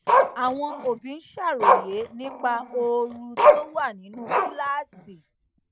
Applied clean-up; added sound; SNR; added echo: none; Growling; -5 dB; none.